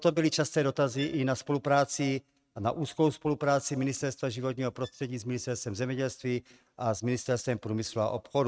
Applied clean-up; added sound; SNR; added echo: neural mask model RNNoise.